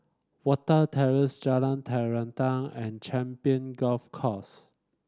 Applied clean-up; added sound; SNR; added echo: none; none; none; none.